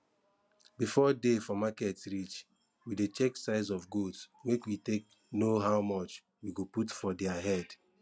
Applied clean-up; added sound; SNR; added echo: none; none; none; none.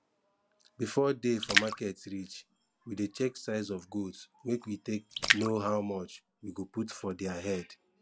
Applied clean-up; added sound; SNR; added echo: none; Splash, splatter; 1 dB; none.